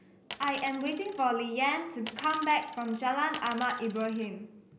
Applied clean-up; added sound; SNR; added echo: none; Coin (dropping); 12 dB; none.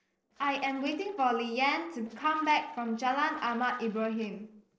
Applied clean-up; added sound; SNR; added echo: neural separator model SepFormer DNS4.